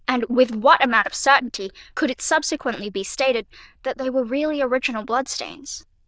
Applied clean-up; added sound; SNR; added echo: neural diffusion model UNIVERSE++.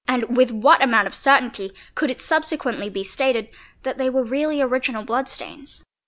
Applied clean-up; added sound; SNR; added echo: none; none; none; none.